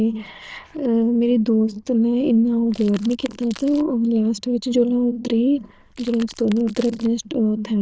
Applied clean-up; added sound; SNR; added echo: neural diffusion model UNIVERSE++.